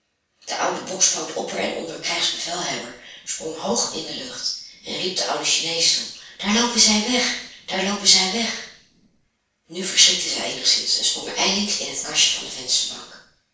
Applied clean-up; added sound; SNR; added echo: neural separator model SepFormer DNS4.